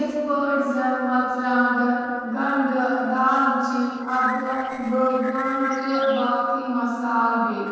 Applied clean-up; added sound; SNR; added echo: neural separator model SepFormer DNS4.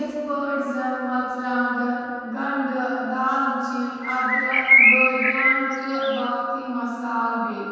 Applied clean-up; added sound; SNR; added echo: none; Bird; -5 dB; reverberation time 2.1 s.